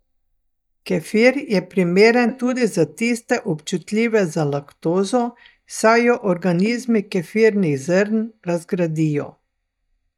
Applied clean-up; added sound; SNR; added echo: neural mask model DeepFilterNet 3.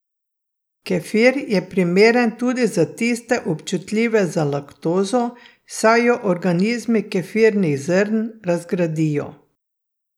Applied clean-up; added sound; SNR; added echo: none; none; none; none.